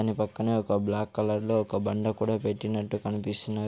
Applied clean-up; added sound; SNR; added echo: none; none; none; none.